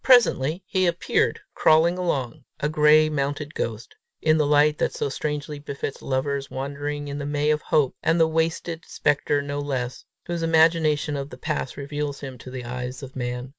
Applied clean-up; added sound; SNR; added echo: none; none; none; none.